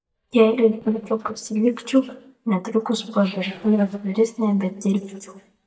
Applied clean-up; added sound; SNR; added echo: neural mask model DeepFilterNet 3.